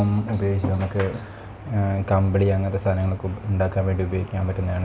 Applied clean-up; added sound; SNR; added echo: none; none; none; none.